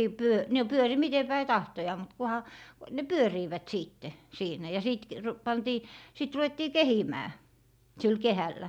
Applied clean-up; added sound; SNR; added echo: none; none; none; none.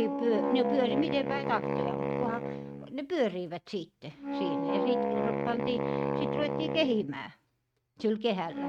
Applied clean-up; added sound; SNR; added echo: neural mask model RNNoise.